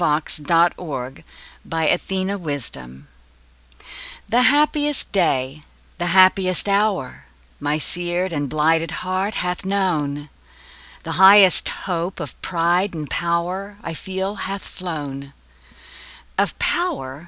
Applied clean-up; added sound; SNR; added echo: none; none; none; none.